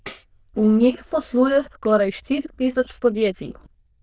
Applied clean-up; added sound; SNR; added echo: neural diffusion model UNIVERSE++.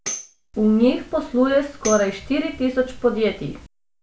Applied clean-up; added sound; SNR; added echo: none; Tambourine; 15 dB; none.